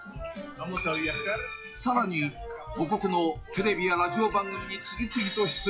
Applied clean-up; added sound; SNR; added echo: classical method log-MMSE.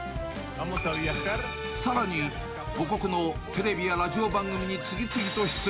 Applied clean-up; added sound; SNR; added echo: none; none; none; none.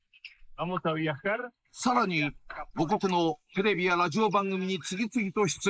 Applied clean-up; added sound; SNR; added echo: neural mask model Resemble Enhance denoiser.